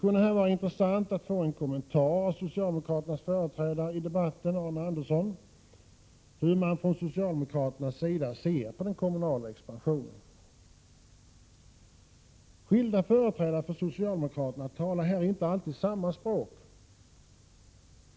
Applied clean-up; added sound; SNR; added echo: none; none; none; none.